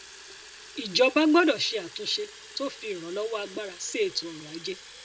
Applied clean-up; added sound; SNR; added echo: none; Fill (with liquid) / Water tap, faucet; 18 dB; none.